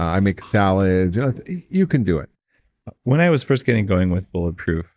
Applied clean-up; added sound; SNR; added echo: neural mask model DeepFilterNet 3.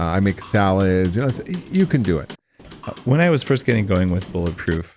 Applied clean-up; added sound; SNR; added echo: none; Hammer / Wood; 19 dB; none.